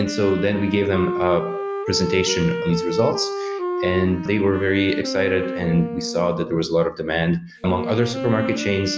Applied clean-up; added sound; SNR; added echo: none; Wind instrument, woodwind instrument; 6 dB; none.